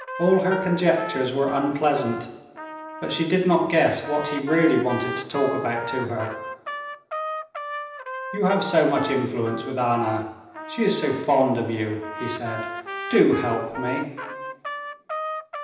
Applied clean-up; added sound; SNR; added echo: none; Trumpet; 10 dB; reverberation time 0.9 s.